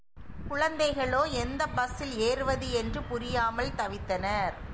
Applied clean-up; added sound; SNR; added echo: none; none; none; none.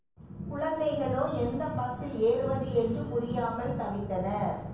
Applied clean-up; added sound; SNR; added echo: none; none; none; reverberation time 0.9 s.